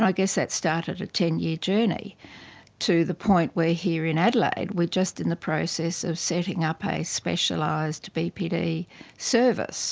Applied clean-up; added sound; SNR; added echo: none; none; none; none.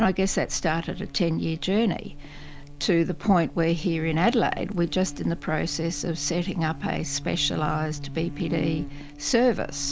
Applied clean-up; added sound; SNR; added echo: none; Buzz; 11 dB; none.